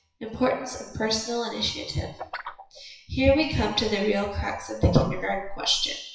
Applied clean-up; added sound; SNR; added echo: classical method WPE with log-MMSE.